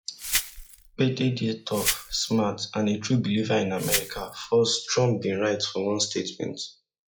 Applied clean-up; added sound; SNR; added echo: classical method log-MMSE.